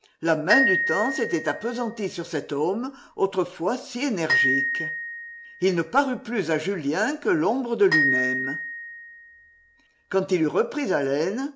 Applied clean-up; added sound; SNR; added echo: none; Glockenspiel; 4 dB; none.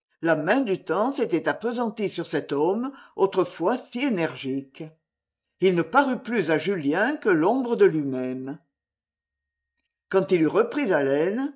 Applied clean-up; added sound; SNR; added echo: neural mask model DeepFilterNet 3.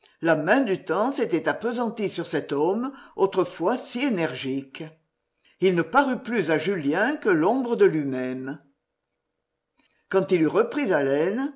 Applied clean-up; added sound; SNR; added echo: none; none; none; none.